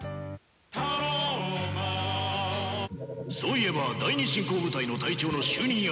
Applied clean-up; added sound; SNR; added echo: none; none; none; none.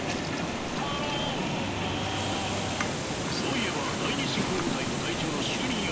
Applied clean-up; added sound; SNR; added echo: none; Water + Toilet flush / Water tap, faucet; -3 dB; none.